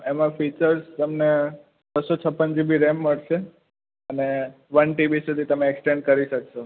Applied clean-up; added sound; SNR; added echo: none; none; none; none.